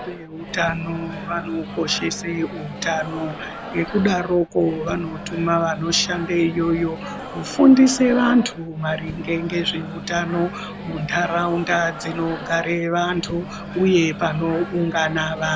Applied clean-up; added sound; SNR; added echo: none; Microwave oven; 11 dB; none.